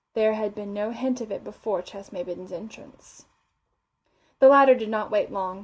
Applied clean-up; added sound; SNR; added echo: none; none; none; none.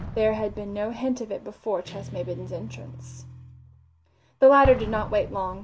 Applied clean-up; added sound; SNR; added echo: none; Guitar + Explosion; 12 dB; none.